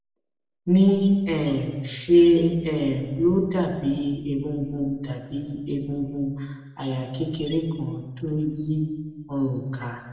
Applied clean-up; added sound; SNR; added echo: none; none; none; reverberation time 1.1 s.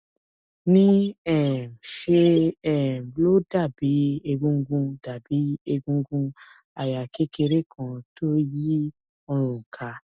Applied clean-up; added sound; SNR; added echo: none; none; none; none.